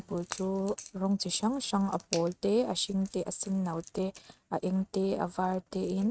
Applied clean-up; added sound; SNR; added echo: neural mask model RNNoise.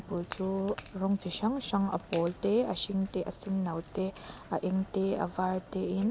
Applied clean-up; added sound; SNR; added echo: none; Crack / Crackle; 15 dB; none.